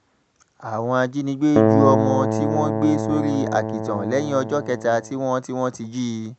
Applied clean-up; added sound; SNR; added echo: none; Keyboard (musical); -1 dB; none.